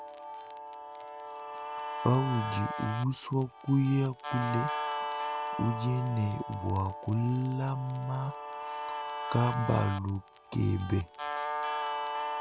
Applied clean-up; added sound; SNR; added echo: none; Guitar; 5 dB; none.